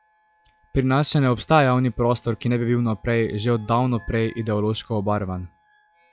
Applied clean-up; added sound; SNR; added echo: classical method log-MMSE.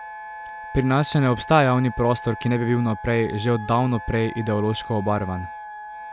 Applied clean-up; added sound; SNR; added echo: none; Wind instrument, woodwind instrument; 13 dB; none.